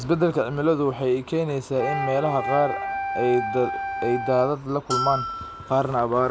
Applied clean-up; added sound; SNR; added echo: none; Bell + Wind instrument, woodwind instrument; 6 dB; none.